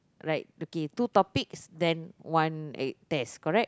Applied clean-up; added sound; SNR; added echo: none; none; none; none.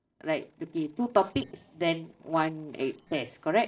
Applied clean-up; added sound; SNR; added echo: neural separator model SepFormer DNS4.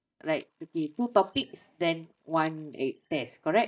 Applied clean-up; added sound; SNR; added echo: neural mask model DeepFilterNet 3.